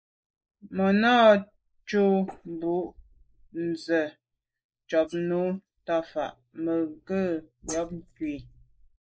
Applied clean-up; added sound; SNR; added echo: neural mask model Resemble Enhance denoiser.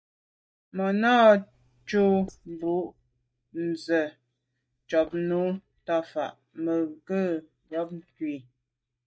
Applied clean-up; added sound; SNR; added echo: neural mask model DeepFilterNet 3.